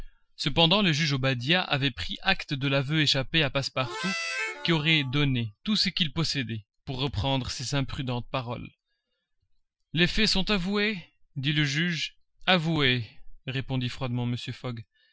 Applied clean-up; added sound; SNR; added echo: classical method Wiener filter.